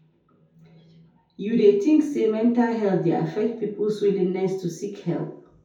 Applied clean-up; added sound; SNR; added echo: none; none; none; reverberation time 0.6 s.